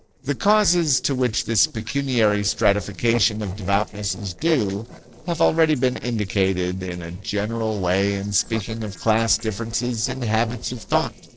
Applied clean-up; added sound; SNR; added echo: neural separator model SepFormer DNS4.